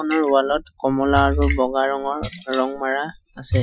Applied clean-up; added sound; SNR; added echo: classical method Wiener filter.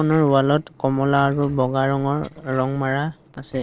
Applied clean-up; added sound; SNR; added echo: neural separator model SepFormer DNS4.